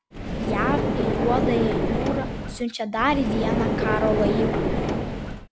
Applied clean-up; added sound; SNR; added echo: none; Car; -3 dB; none.